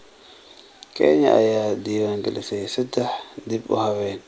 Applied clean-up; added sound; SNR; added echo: none; none; none; none.